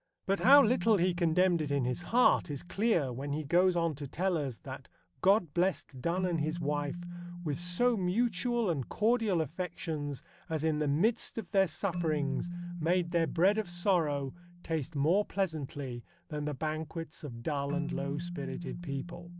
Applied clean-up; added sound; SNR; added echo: none; Keyboard (musical); 11 dB; none.